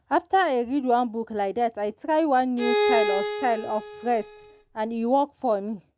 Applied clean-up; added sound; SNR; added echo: none; Bowed string instrument; 3 dB; none.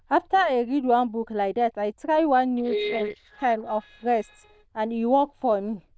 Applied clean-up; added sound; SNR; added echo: neural diffusion model UNIVERSE++.